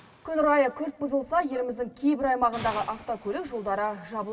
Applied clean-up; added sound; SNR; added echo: none; Hiss; 19 dB; reverberation time 2.2 s.